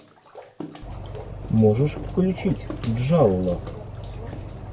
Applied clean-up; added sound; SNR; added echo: none; Bathtub (filling or washing) / Water / Splash, splatter; 17 dB; none.